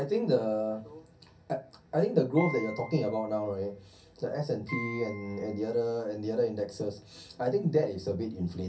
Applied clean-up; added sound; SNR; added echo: none; Piano; 14 dB; reverberation time 0.3 s.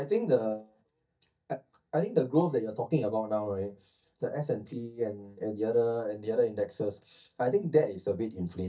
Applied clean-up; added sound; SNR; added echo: neural mask model DeepFilterNet 3.